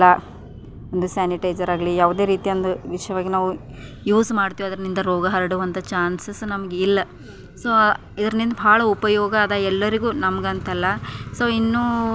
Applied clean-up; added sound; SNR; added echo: none; none; none; none.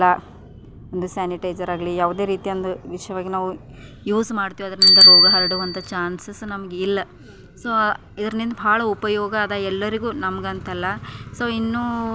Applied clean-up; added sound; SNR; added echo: none; Bicycle bell; -1 dB; none.